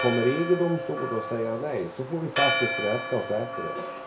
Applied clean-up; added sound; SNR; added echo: none; Church bell; 4 dB; reverberation time 0.3 s.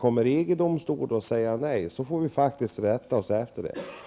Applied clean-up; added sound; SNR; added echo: none; none; none; none.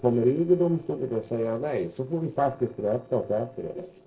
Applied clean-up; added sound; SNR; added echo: neural separator model SepFormer DNS4.